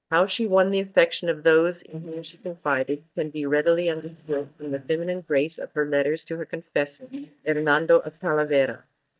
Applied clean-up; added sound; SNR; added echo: neural mask model DeepFilterNet 3.